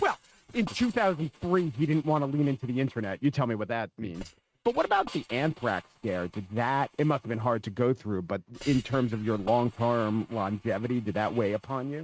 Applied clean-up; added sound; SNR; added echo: neural mask model RNNoise.